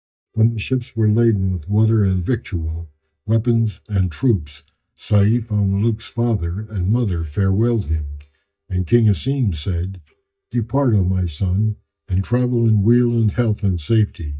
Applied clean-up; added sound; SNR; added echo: neural mask model DeepFilterNet 3.